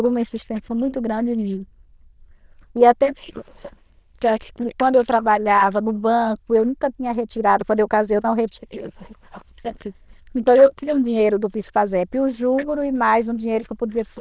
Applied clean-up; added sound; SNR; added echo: neural diffusion model UNIVERSE++.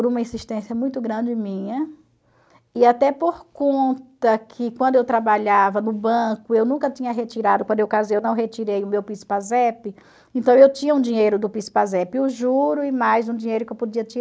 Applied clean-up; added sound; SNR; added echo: none; none; none; none.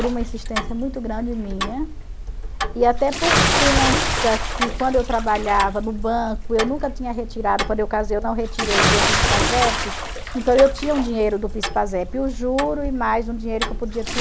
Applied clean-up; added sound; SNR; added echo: none; Bathtub (filling or washing) / Splash, splatter + Tick-tock; 1 dB; none.